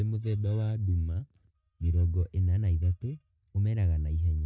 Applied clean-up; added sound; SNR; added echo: neural mask model DeepFilterNet 3.